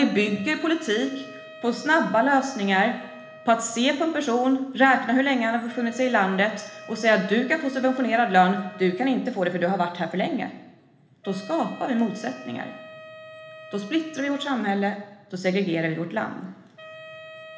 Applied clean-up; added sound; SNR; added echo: none; Wind instrument, woodwind instrument; 20 dB; reverberation time 1.1 s.